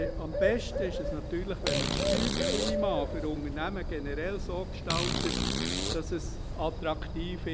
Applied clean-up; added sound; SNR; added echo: none; Bird + Fart; -3 dB; none.